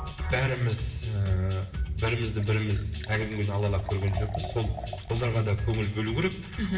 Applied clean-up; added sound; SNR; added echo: none; Liquid; 18 dB; reverberation time 0.9 s.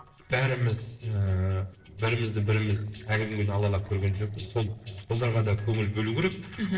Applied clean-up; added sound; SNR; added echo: neural separator model SepFormer DNS4.